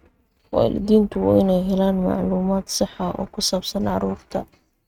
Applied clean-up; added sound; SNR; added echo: neural mask model RNNoise.